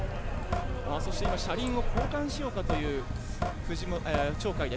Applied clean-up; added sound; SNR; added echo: none; Drip / Sink (filling or washing); -2 dB; none.